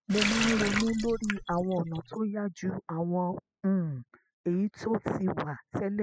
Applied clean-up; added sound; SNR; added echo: classical method spectral subtraction.